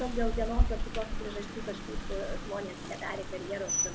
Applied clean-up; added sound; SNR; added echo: none; Rain; -4 dB; none.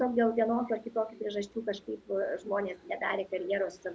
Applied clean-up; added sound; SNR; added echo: none; none; none; none.